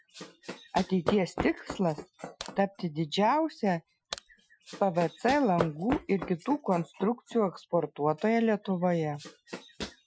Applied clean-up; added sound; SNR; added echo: classical method Wiener filter.